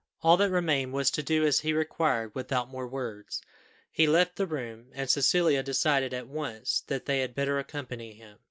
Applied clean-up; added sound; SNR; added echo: none; none; none; none.